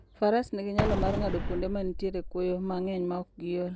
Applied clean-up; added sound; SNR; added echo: none; Explosion; 2 dB; none.